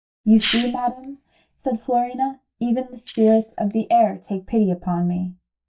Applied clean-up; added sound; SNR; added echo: neural mask model DeepFilterNet 3.